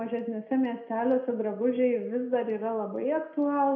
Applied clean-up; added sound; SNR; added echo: none; none; none; reverberation time 0.5 s.